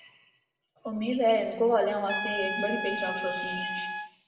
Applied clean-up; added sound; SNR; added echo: none; Trumpet; 6 dB; reverberation time 1.1 s.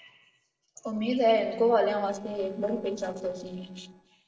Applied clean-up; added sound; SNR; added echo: neural separator model SepFormer DNS4.